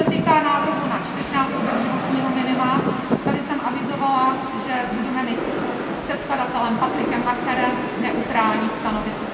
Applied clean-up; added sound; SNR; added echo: none; Rain; 3 dB; reverberation time 2.2 s.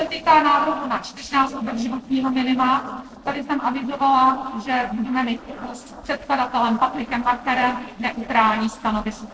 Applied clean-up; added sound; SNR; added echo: neural separator model SepFormer DNS4.